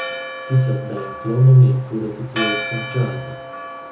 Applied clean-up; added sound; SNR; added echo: none; Church bell; 11 dB; reverberation time 0.5 s.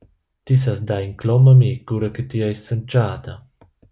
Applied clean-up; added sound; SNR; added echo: none; none; none; none.